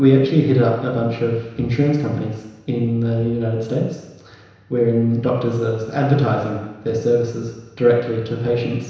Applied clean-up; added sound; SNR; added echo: none; none; none; reverberation time 1.0 s.